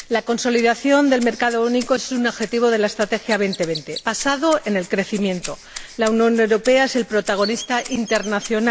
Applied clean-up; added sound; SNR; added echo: none; Rattle (instrument) + Chirp, tweet; 17 dB; none.